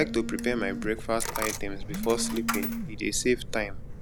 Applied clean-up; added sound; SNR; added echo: none; Coin (dropping) + Telephone; 3 dB; none.